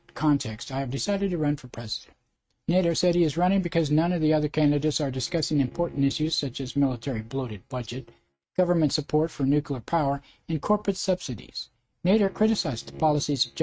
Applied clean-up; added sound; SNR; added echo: neural mask model RNNoise.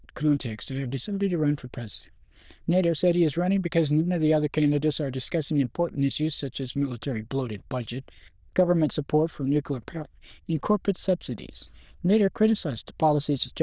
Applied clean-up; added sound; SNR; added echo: neural diffusion model UNIVERSE++.